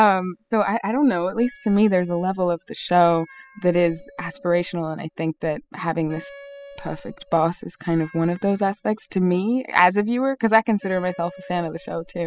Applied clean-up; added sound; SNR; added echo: classical method spectral subtraction.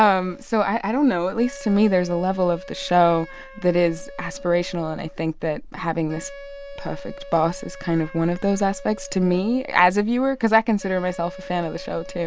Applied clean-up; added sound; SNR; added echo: none; Wind instrument, woodwind instrument; 19 dB; none.